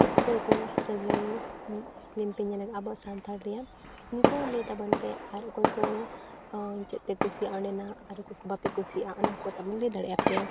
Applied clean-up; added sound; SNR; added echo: none; Fireworks; -2 dB; none.